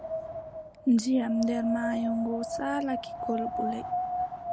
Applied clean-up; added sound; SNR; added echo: none; Wind; 4 dB; none.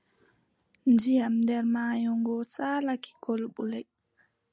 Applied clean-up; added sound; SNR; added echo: none; none; none; none.